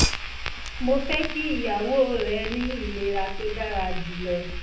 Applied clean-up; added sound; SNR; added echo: none; Fire; 2 dB; reverberation time 0.6 s.